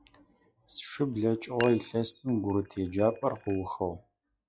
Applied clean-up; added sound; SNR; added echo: classical method log-MMSE.